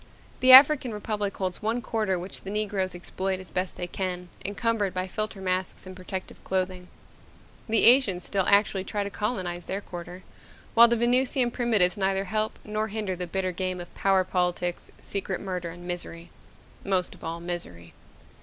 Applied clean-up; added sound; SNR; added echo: none; none; none; none.